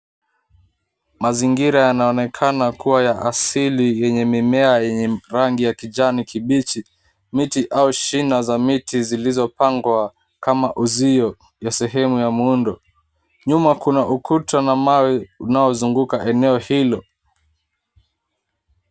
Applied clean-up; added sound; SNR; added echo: none; none; none; none.